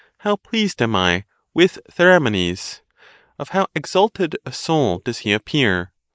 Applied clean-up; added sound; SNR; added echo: neural mask model Resemble Enhance denoiser.